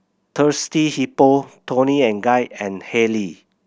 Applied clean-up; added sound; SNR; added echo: none; none; none; none.